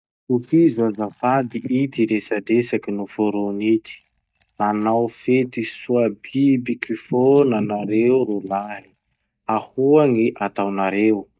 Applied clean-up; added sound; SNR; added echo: neural mask model DeepFilterNet 3.